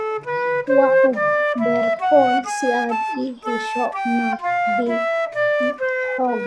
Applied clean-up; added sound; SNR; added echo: none; Wind instrument, woodwind instrument; -3 dB; none.